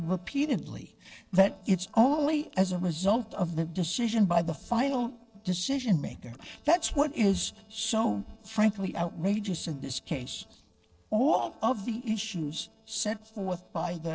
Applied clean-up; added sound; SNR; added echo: neural separator model SepFormer DNS4.